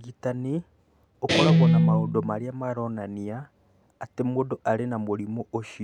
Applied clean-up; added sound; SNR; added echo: none; Guitar; -5 dB; none.